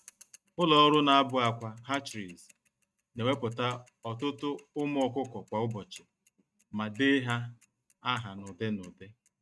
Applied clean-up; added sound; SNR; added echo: neural mask model RNNoise.